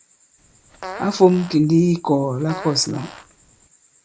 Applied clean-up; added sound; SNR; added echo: none; Fart; 17 dB; none.